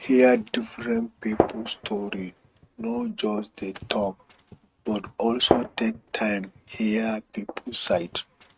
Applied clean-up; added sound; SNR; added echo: neural mask model RNNoise.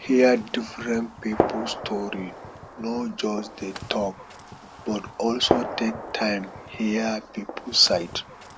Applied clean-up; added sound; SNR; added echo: none; Gunshot, gunfire; 7 dB; none.